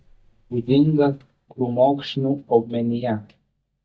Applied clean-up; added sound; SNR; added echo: neural mask model DeepFilterNet 3.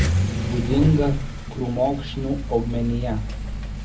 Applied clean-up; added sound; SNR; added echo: none; Accelerating, revving, vroom; 1 dB; reverberation time 0.4 s.